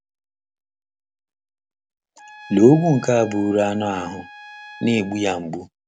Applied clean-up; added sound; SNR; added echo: none; Trumpet; 20 dB; none.